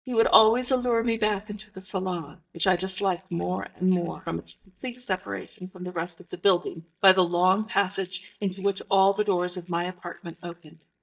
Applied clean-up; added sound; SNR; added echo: neural mask model DeepFilterNet 3.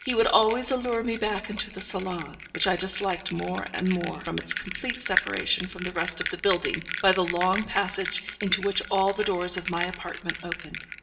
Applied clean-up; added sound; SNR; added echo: none; Bell; 3 dB; reverberation time 0.8 s.